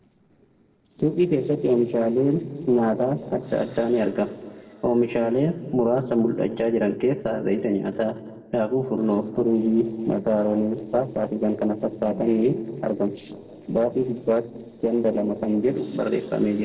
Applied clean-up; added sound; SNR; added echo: neural separator model SepFormer DNS4.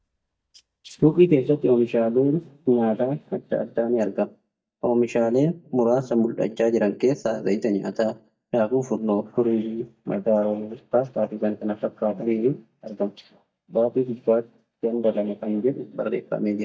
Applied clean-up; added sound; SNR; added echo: neural mask model DeepFilterNet 3.